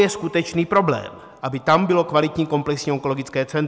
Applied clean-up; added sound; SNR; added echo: none; none; none; none.